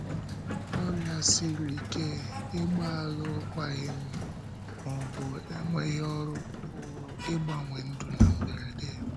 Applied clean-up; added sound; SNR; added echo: none; Sliding door; 0 dB; none.